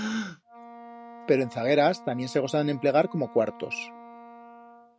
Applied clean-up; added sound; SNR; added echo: none; Gasp + Wind instrument, woodwind instrument; 13 dB; none.